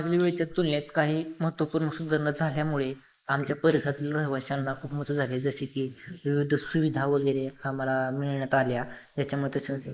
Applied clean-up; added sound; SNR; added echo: neural mask model Resemble Enhance denoiser.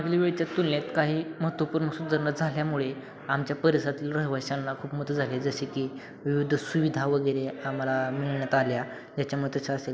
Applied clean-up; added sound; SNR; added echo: none; none; none; none.